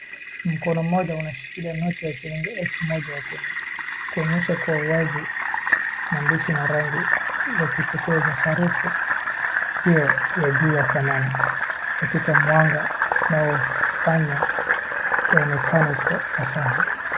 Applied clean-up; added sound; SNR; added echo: none; Fill (with liquid); -1 dB; none.